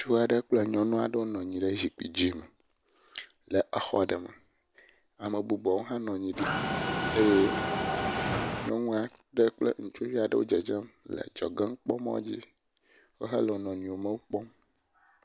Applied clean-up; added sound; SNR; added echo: none; Mechanisms; 0 dB; none.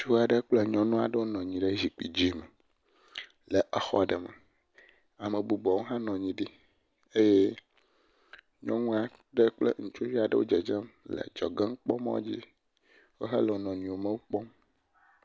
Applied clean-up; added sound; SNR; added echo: none; none; none; none.